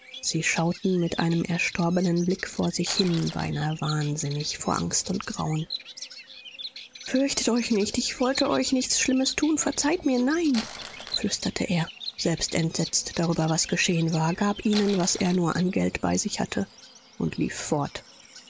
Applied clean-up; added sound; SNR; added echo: none; Bird vocalization, bird call, bird song + Crumpling, crinkling; 14 dB; none.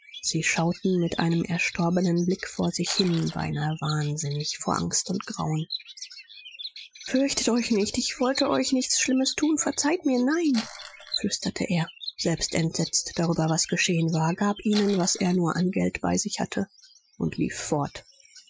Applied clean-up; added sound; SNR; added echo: classical method Wiener filter.